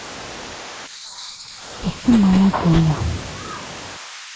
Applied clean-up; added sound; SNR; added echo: neural mask model Resemble Enhance denoiser.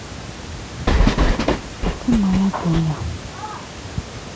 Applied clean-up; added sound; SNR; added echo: none; Train; -4 dB; none.